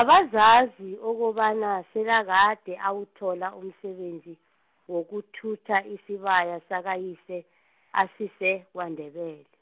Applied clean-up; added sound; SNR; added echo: none; none; none; none.